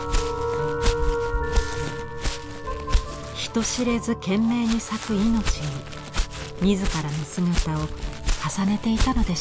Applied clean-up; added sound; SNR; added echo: none; Walk, footsteps; 2 dB; none.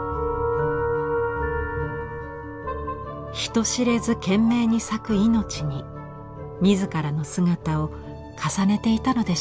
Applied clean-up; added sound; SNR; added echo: none; none; none; none.